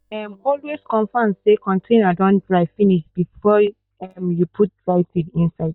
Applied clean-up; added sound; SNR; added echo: neural mask model DeepFilterNet 3.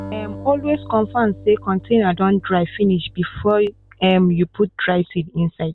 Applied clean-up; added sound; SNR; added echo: none; Acoustic guitar; 19 dB; none.